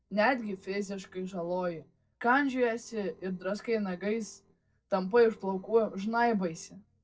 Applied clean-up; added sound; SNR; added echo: neural separator model SepFormer DNS4.